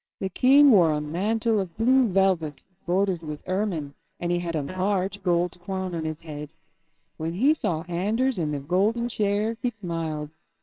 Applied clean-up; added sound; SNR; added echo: neural separator model SepFormer WHAMR!.